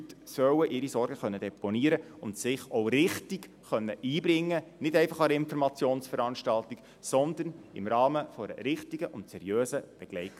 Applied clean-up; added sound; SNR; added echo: none; none; none; none.